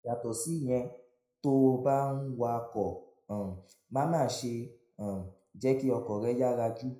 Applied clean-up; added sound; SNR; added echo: none; none; none; reverberation time 0.4 s.